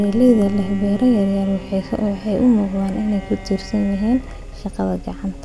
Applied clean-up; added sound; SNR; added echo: none; Bowed string instrument; 17 dB; none.